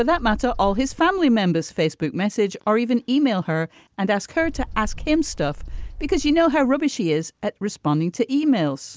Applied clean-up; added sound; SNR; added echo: none; Bird; 14 dB; none.